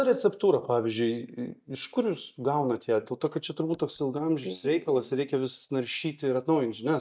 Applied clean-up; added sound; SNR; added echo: neural mask model DeepFilterNet 3.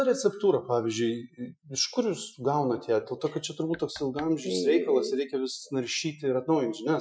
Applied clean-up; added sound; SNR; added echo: classical method Wiener filter.